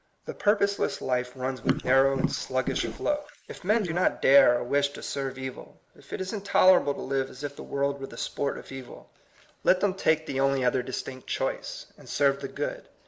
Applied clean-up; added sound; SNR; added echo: neural mask model Resemble Enhance denoiser.